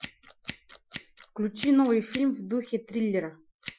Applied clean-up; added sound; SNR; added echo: classical method Wiener filter.